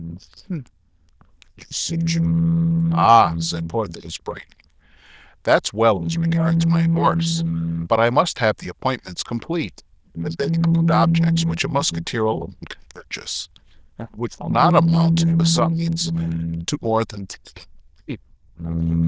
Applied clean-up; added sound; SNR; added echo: neural diffusion model UNIVERSE++.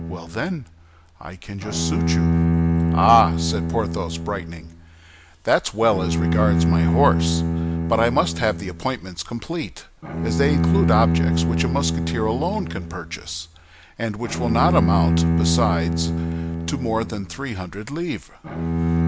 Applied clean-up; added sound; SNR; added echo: none; Bowed string instrument; -2 dB; none.